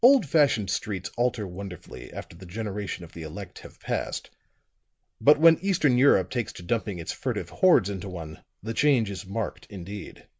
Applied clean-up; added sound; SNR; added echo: none; none; none; none.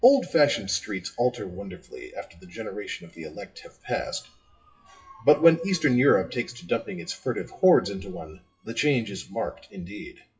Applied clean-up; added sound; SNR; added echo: classical method WPE with log-MMSE.